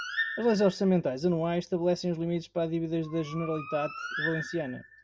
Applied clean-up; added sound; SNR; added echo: none; Bird; 10 dB; none.